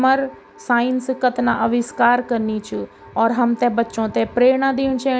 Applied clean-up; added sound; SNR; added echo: none; none; none; none.